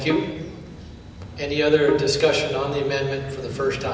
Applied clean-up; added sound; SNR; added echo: none; Bowed string instrument; 12 dB; none.